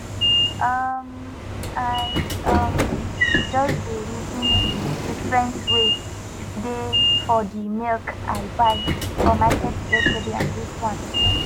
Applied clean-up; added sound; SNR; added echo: none; Sliding door / Train; -3 dB; none.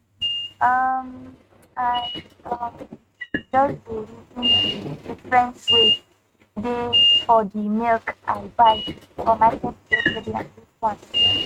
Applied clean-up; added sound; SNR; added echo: neural mask model RNNoise.